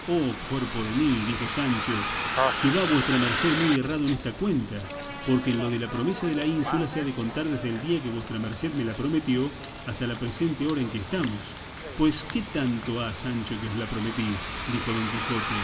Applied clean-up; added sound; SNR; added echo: none; Bus; 5 dB; reverberation time 1.4 s.